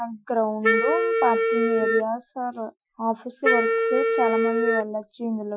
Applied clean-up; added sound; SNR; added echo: classical method Wiener filter.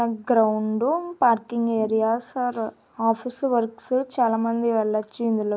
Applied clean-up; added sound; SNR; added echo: none; none; none; none.